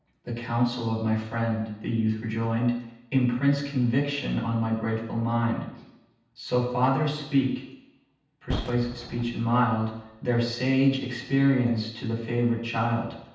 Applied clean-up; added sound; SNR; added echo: none; Boom; 13 dB; reverberation time 0.9 s.